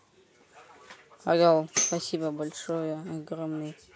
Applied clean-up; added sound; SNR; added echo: none; Tambourine; 5 dB; none.